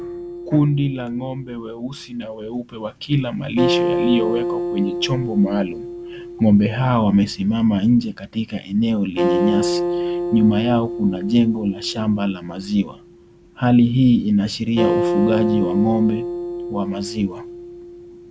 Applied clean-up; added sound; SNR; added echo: none; Acoustic guitar; 5 dB; none.